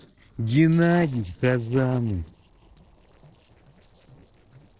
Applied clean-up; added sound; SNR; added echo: neural separator model SepFormer DNS4.